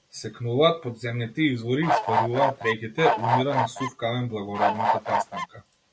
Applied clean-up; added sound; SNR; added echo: none; Bird / Fowl; -2 dB; none.